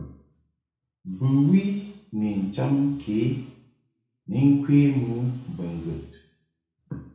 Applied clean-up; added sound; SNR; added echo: none; none; none; reverberation time 0.6 s.